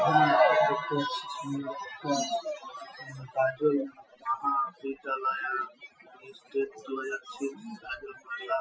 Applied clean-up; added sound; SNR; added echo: classical method Wiener filter.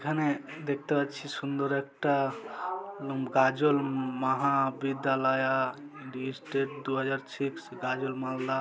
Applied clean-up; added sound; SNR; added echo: none; none; none; none.